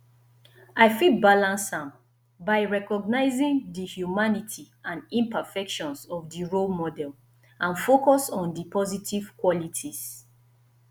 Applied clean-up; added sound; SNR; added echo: none; none; none; none.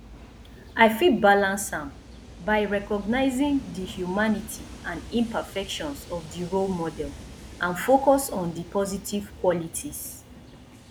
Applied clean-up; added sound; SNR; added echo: none; Train; 17 dB; none.